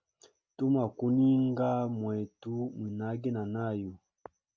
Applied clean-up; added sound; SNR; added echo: none; none; none; none.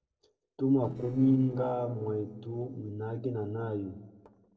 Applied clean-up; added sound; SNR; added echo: neural separator model SepFormer DNS4.